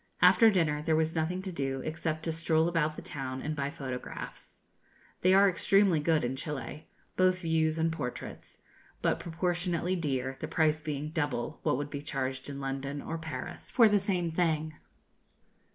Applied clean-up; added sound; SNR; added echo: none; none; none; none.